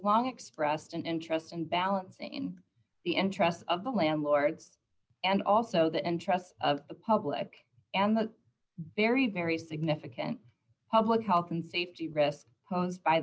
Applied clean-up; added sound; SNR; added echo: none; none; none; none.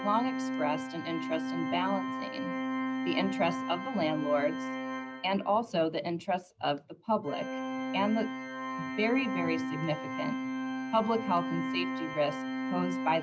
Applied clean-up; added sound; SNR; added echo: none; Organ; 3 dB; none.